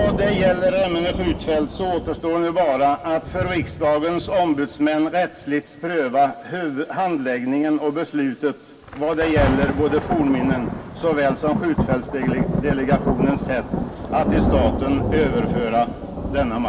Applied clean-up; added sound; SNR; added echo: none; Thunder; 4 dB; reverberation time 0.3 s.